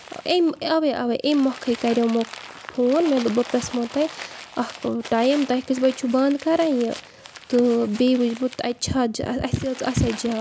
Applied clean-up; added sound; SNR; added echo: none; Crumpling, crinkling; 17 dB; none.